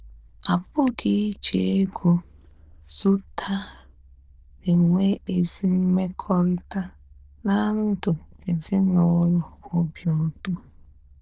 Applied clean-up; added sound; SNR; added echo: neural diffusion model UNIVERSE++.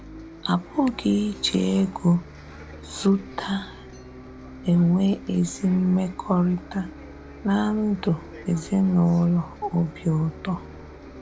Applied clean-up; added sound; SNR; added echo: none; Bus; 17 dB; none.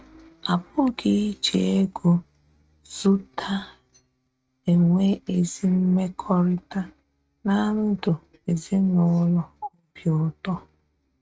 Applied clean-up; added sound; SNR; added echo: neural mask model RNNoise.